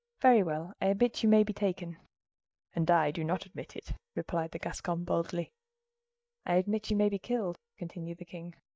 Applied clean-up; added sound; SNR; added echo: neural mask model DeepFilterNet 3.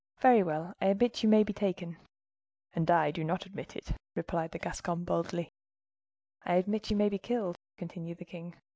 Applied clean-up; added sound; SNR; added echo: none; none; none; none.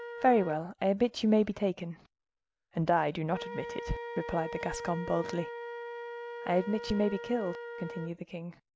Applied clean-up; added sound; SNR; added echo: none; Wind instrument, woodwind instrument; 11 dB; none.